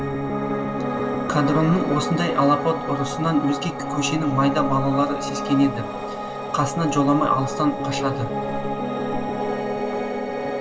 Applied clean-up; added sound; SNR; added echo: none; Piano; 3 dB; reverberation time 2.2 s.